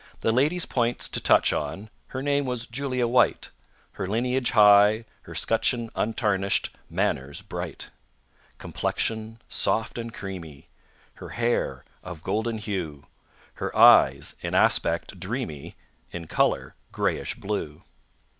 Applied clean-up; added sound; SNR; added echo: none; none; none; none.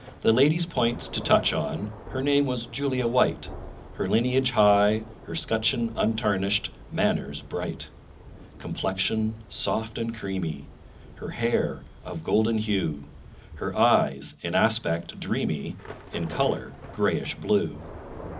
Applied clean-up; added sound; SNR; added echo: none; Thunder / Rain; 16 dB; reverberation time 0.4 s.